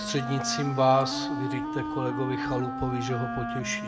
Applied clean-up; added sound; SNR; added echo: none; Wind instrument, woodwind instrument; 4 dB; reverberation time 1.2 s.